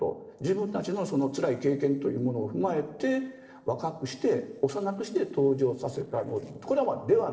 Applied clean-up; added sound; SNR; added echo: neural separator model SepFormer DNS4.